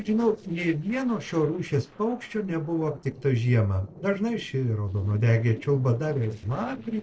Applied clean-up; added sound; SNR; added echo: neural separator model SepFormer DNS4.